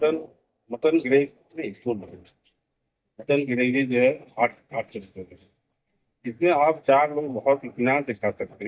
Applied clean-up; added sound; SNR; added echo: neural mask model DeepFilterNet 3.